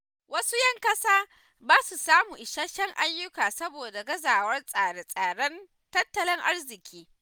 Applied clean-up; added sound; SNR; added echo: none; none; none; none.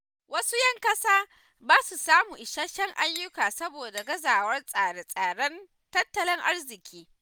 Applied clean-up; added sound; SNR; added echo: none; Cutlery, silverware / Dishes, pots, and pans; 20 dB; none.